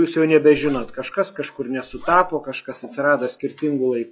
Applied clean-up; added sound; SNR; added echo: classical method log-MMSE.